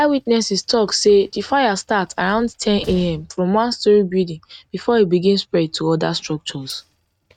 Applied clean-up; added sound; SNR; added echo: neural mask model RNNoise.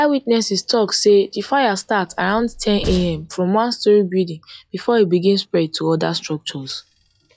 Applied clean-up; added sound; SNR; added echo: classical method log-MMSE.